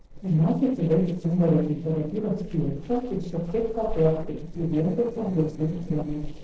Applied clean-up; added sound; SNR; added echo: neural separator model SepFormer DNS4.